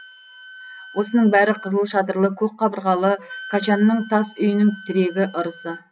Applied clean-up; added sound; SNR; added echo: none; Wind instrument, woodwind instrument; 19 dB; none.